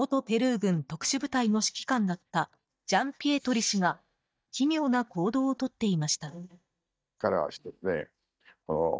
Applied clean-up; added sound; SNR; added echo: neural mask model DeepFilterNet 3.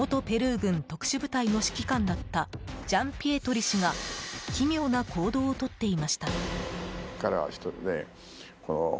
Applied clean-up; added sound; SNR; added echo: none; none; none; none.